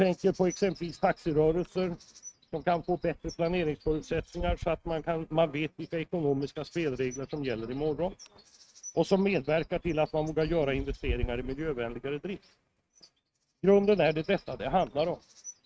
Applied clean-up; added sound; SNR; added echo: neural mask model RNNoise.